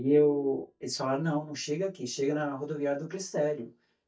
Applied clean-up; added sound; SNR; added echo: neural mask model DeepFilterNet 3.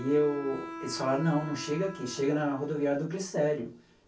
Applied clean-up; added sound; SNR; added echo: none; Bowed string instrument; 14 dB; reverberation time 0.1 s.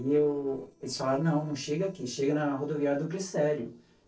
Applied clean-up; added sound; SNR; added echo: neural separator model SepFormer DNS4.